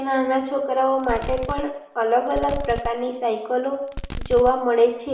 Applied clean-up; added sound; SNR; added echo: none; Fireworks; 10 dB; reverberation time 0.7 s.